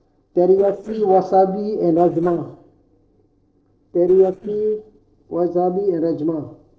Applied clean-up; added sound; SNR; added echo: neural separator model SepFormer DNS4.